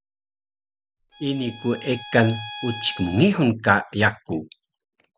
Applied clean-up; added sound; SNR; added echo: none; Bowed string instrument; 14 dB; none.